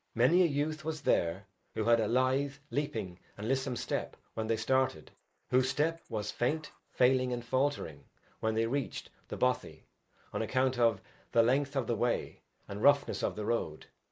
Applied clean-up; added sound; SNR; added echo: neural mask model Resemble Enhance denoiser.